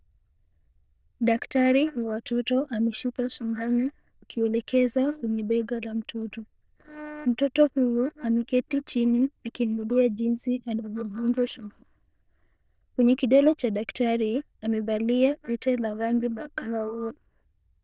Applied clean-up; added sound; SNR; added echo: neural diffusion model UNIVERSE++.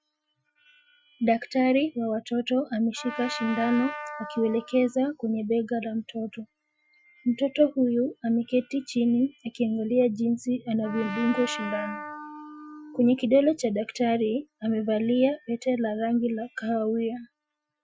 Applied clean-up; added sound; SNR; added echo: classical method Wiener filter.